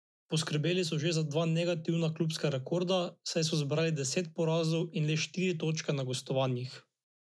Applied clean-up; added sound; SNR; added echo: none; none; none; none.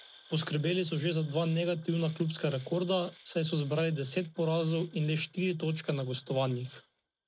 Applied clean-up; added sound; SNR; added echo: neural mask model RNNoise.